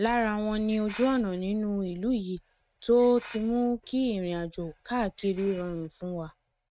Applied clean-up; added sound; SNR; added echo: neural mask model RNNoise.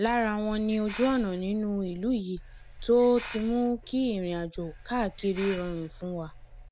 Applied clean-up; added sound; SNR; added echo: none; Hiss; 15 dB; none.